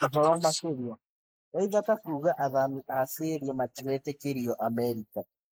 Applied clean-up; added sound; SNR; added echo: neural mask model Resemble Enhance denoiser.